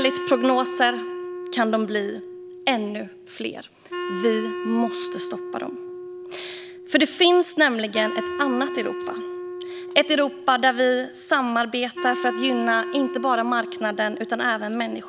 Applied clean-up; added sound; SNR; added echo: none; Wind instrument, woodwind instrument; 9 dB; none.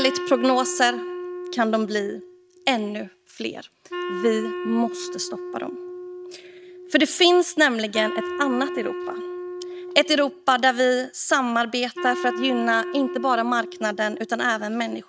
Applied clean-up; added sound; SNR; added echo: neural mask model RNNoise.